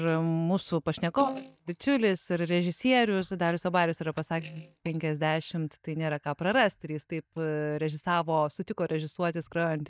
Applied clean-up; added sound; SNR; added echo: neural mask model DeepFilterNet 3.